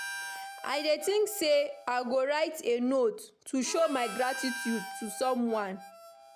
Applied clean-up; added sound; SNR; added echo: none; Harmonica; 13 dB; none.